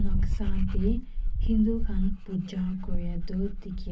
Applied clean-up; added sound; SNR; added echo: none; Dog; -5 dB; reverberation time 0.4 s.